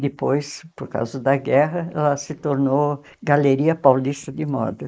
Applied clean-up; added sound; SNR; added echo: neural mask model Resemble Enhance denoiser.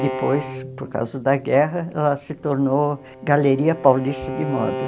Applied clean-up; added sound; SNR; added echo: none; Bowed string instrument; 11 dB; none.